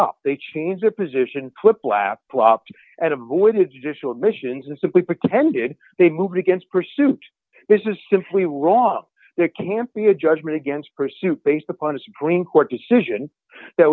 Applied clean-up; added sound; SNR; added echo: none; none; none; none.